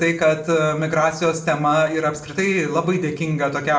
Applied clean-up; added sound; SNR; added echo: none; none; none; reverberation time 0.5 s.